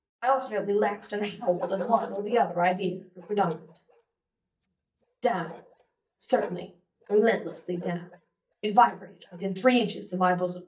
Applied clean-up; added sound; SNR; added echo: neural mask model DeepFilterNet 3.